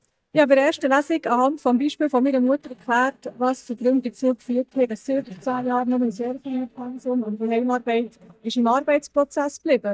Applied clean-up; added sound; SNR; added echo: neural mask model DeepFilterNet 3.